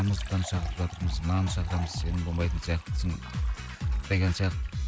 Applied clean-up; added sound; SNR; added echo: none; Fill (with liquid); 20 dB; none.